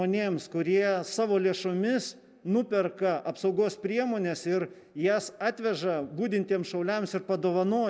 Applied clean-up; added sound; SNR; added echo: none; none; none; none.